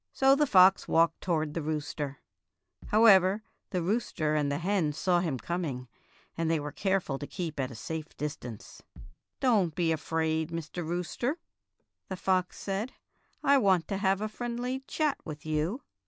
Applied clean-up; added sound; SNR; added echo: none; Bass drum; 14 dB; none.